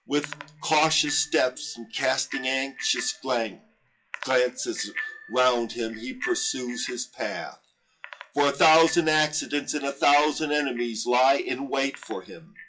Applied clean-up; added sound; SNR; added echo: classical method WPE with log-MMSE.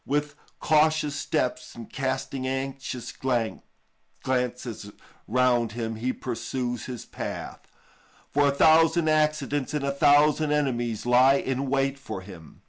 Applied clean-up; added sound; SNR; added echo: none; none; none; none.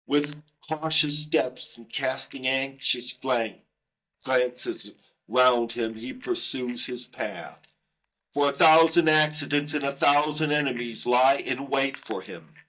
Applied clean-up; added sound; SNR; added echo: neural mask model DeepFilterNet 3.